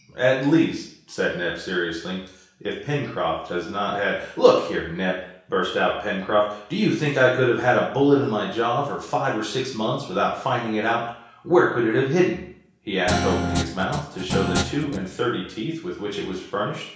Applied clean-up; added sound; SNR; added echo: none; Guitar; 4 dB; reverberation time 0.6 s.